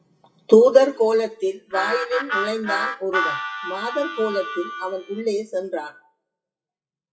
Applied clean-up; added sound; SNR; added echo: classical method WPE with log-MMSE.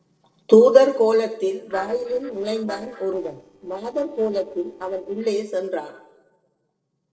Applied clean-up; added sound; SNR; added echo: neural separator model SepFormer DNS4.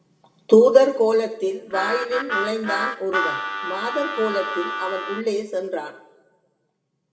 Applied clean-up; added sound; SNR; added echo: none; Harmonica; 5 dB; reverberation time 0.7 s.